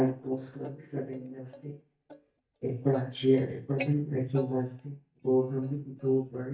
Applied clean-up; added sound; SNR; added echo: neural mask model DeepFilterNet 3.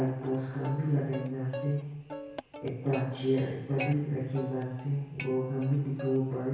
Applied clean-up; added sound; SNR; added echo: none; Plucked string instrument; 13 dB; reverberation time 1.1 s.